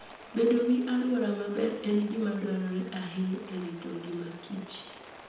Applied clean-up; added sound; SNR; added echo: none; Rain; 19 dB; reverberation time 0.8 s.